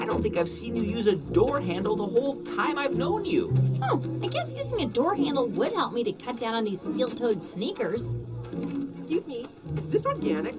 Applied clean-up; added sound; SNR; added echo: none; none; none; reverberation time 0.2 s.